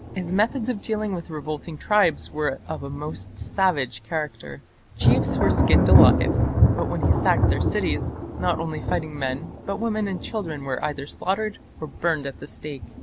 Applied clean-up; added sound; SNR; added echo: none; Thunder; -2 dB; none.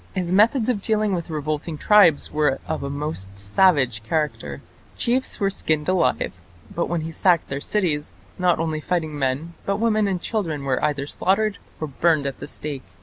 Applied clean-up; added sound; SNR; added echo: none; none; none; none.